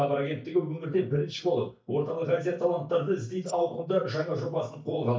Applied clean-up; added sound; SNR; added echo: neural mask model DeepFilterNet 3.